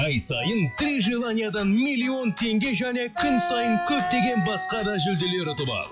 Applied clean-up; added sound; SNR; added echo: classical method log-MMSE.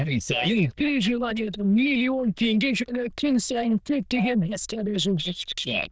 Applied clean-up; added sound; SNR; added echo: neural diffusion model UNIVERSE++.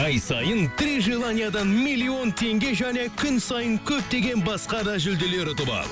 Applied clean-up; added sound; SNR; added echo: none; none; none; none.